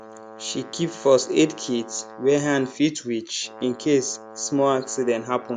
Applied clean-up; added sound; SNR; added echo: none; Brass instrument; 18 dB; none.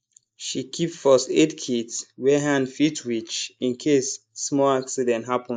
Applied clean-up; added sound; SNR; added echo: neural mask model Resemble Enhance denoiser.